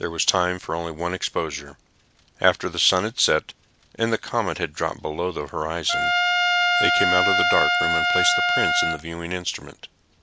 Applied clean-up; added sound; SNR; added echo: none; Trumpet; -5 dB; none.